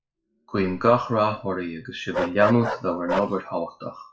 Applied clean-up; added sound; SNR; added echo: classical method WPE with log-MMSE.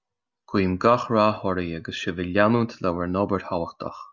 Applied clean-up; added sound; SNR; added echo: none; none; none; none.